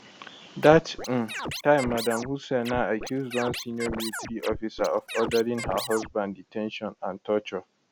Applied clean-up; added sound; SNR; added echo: none; Scratching (performance technique); 9 dB; none.